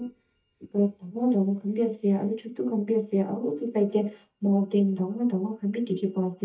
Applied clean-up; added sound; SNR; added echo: neural mask model DeepFilterNet 3.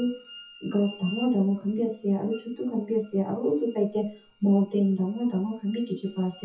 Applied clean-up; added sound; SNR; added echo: classical method WPE with log-MMSE.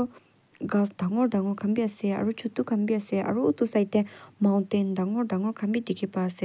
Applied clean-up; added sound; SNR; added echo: none; none; none; none.